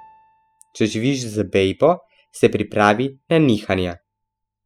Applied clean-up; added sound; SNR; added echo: classical method spectral subtraction.